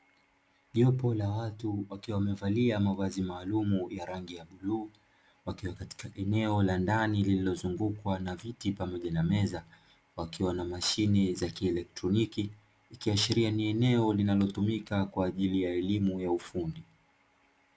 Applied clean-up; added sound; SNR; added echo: none; none; none; none.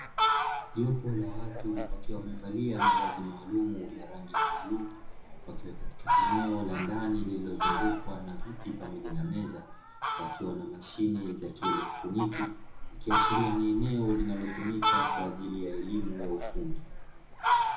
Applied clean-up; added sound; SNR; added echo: none; Fowl; -2 dB; reverberation time 0.6 s.